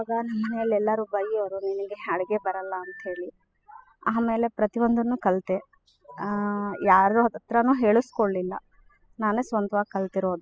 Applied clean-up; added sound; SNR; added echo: classical method spectral subtraction.